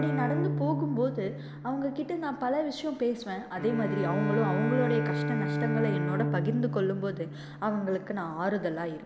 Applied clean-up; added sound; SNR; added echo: none; Bowed string instrument; 2 dB; none.